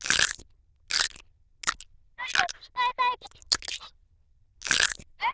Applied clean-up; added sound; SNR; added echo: neural diffusion model UNIVERSE++.